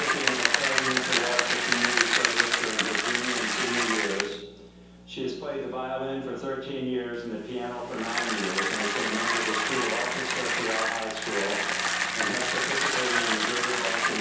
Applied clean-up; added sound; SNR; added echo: none; Bicycle; -4 dB; reverberation time 0.8 s.